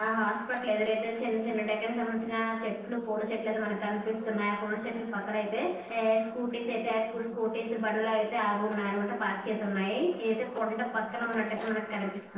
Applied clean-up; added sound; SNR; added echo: neural separator model SepFormer DNS4.